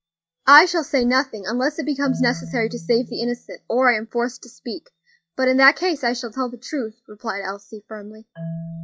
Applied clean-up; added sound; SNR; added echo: classical method log-MMSE.